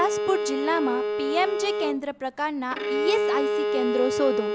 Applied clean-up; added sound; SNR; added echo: none; Bowed string instrument; -1 dB; none.